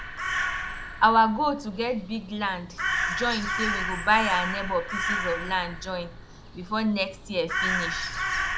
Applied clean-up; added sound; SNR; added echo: none; Crow; 3 dB; none.